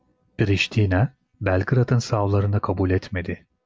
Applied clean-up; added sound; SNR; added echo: none; none; none; none.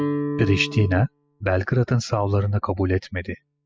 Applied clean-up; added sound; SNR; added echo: classical method spectral subtraction.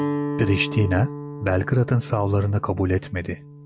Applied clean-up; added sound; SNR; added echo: none; Guitar; 8 dB; none.